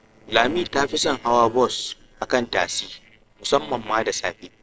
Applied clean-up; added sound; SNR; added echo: neural separator model SepFormer DNS4.